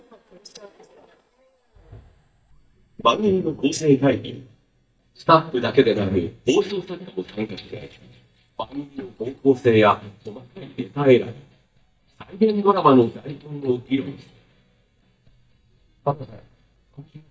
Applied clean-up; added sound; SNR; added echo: neural mask model DeepFilterNet 3.